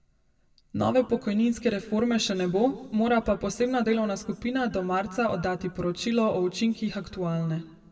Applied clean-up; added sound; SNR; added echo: none; none; none; reverberation time 1.0 s.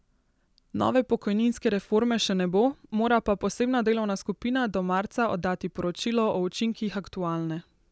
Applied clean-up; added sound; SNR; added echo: none; none; none; none.